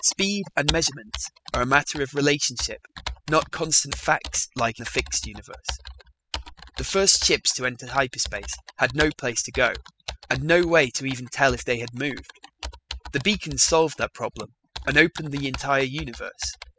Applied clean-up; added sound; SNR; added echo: classical method spectral subtraction.